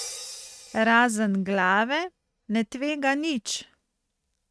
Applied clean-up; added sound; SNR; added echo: neural mask model RNNoise.